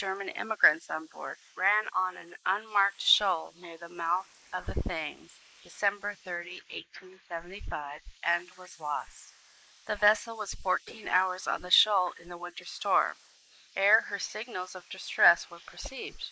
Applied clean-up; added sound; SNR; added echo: neural mask model Resemble Enhance denoiser.